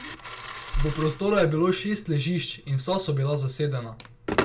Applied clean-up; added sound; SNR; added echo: none; Telephone; 10 dB; reverberation time 0.2 s.